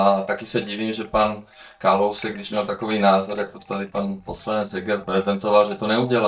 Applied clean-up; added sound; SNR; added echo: neural mask model DeepFilterNet 3.